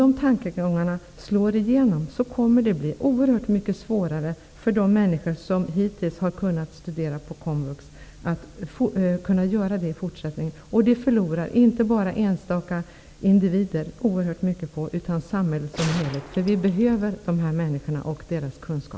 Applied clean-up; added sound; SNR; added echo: none; Gunshot, gunfire; 13 dB; none.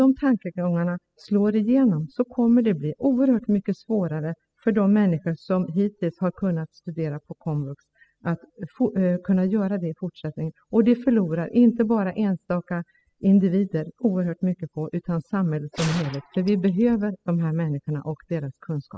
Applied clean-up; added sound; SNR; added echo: classical method spectral subtraction.